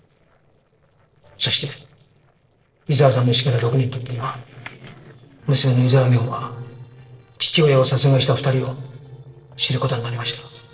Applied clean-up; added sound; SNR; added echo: neural separator model SepFormer DNS4.